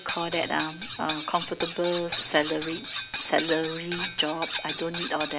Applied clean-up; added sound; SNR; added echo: none; Cutlery, silverware; 6 dB; none.